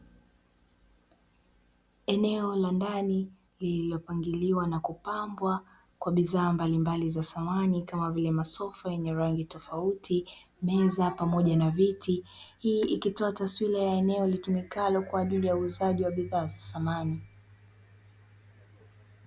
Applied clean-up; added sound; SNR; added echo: none; none; none; none.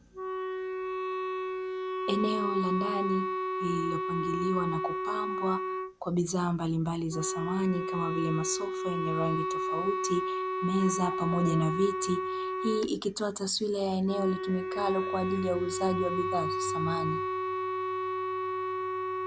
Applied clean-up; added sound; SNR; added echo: none; Wind instrument, woodwind instrument; 1 dB; none.